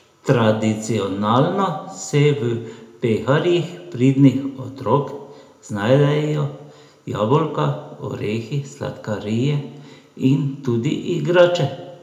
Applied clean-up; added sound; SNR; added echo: none; none; none; reverberation time 0.6 s.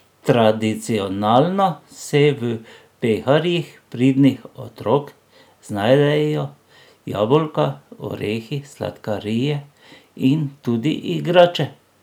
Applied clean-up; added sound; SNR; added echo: none; none; none; none.